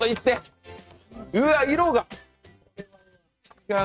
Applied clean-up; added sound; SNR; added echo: neural mask model RNNoise.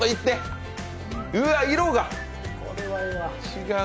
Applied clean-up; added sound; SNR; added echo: none; none; none; none.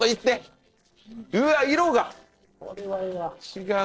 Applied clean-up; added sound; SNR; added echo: neural separator model SepFormer DNS4.